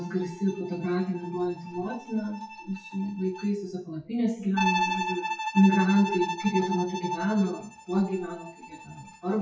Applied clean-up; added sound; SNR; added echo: classical method WPE with log-MMSE.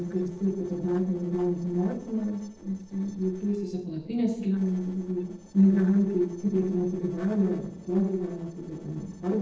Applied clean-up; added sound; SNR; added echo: neural separator model SepFormer DNS4.